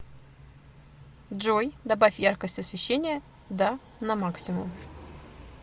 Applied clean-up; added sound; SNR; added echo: none; none; none; none.